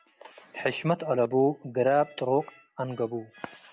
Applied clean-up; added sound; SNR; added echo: none; none; none; none.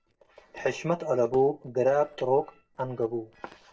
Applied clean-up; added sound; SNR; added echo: neural separator model SepFormer DNS4.